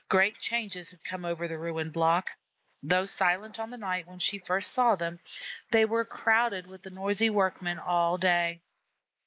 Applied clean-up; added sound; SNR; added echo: neural mask model Resemble Enhance denoiser.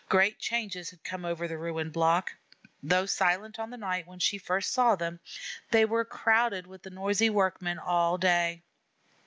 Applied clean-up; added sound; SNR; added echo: none; none; none; none.